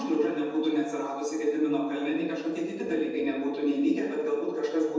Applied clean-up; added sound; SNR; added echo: none; none; none; reverberation time 1.1 s.